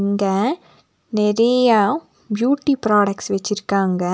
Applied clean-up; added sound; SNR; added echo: none; none; none; none.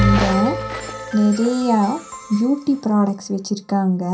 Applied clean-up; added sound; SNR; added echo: none; Bell; 7 dB; reverberation time 0.3 s.